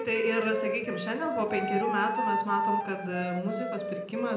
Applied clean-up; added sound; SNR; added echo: none; Wind instrument, woodwind instrument; 2 dB; reverberation time 0.7 s.